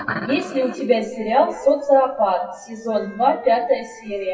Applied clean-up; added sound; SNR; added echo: classical method WPE with log-MMSE.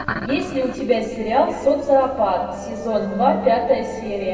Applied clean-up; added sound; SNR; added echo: none; Wind instrument, woodwind instrument; 17 dB; reverberation time 2.1 s.